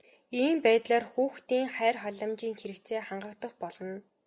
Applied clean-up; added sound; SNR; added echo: none; none; none; none.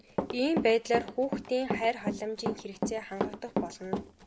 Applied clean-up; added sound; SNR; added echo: none; Run; 4 dB; none.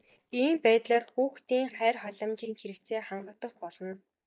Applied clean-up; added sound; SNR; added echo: neural mask model DeepFilterNet 3.